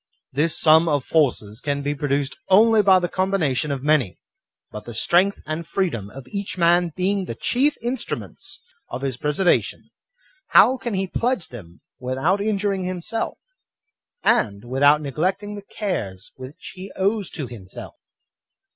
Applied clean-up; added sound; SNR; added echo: none; none; none; none.